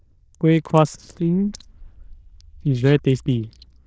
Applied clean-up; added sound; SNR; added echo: neural diffusion model UNIVERSE++.